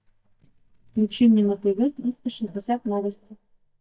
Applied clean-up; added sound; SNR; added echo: neural mask model DeepFilterNet 3.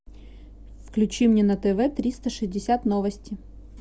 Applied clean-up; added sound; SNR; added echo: none; none; none; none.